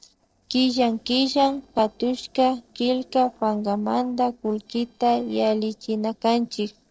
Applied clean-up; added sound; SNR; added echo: neural separator model SepFormer DNS4.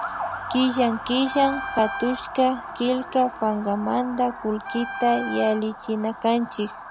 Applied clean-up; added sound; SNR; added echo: none; Motor vehicle (road) / Siren + Wind instrument, woodwind instrument; 10 dB; none.